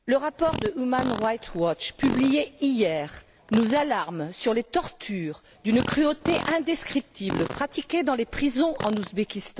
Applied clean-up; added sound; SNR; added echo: none; Fart; 10 dB; none.